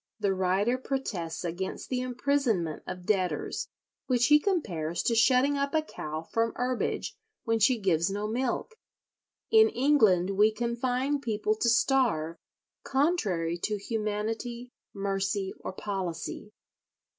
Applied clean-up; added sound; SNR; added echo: none; none; none; none.